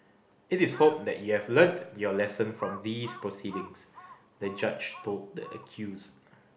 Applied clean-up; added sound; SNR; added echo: none; Crow; 19 dB; none.